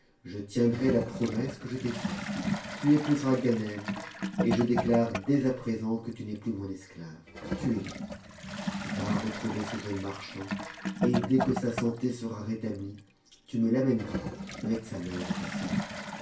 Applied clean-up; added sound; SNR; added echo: none; Toilet flush / Gurgling; 5 dB; reverberation time 0.3 s.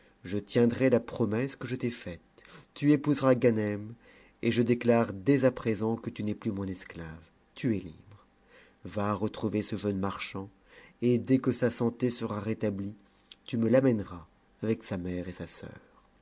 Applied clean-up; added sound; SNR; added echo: none; none; none; none.